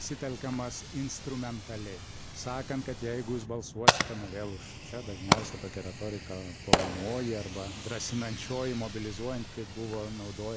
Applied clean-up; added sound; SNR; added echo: none; Fire; -2 dB; none.